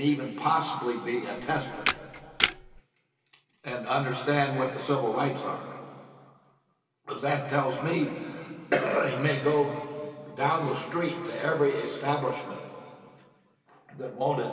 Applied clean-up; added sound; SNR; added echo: none; Camera; 1 dB; reverberation time 2.5 s.